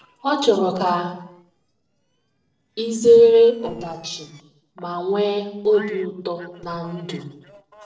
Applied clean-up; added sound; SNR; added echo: neural separator model SepFormer DNS4.